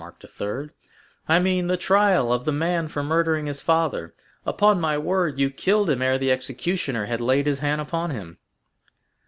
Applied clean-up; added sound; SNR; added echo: none; none; none; none.